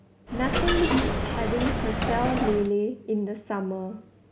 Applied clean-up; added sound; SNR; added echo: none; Coin (dropping); -2 dB; none.